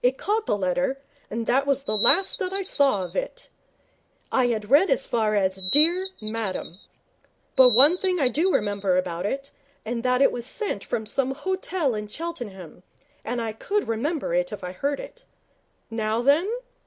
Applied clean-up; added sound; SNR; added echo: none; Bird vocalization, bird call, bird song; 5 dB; none.